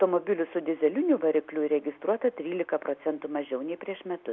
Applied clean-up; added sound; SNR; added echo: none; none; none; none.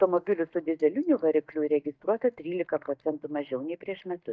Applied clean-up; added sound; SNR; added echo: neural mask model DeepFilterNet 3.